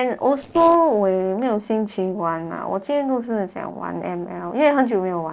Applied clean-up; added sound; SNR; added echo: neural separator model SepFormer DNS4.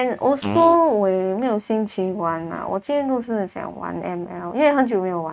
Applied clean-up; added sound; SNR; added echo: neural mask model RNNoise.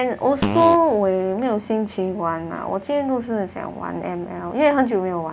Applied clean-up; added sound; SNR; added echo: none; Fart; 6 dB; none.